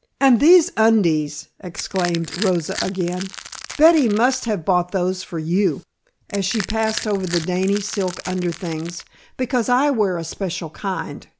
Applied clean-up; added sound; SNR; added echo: none; Crushing; 13 dB; none.